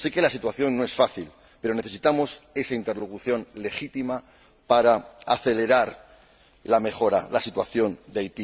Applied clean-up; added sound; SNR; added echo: none; none; none; none.